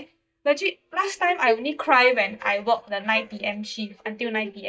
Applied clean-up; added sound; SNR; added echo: neural mask model DeepFilterNet 3.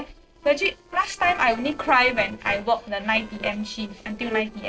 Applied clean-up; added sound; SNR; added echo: neural separator model SepFormer DNS4.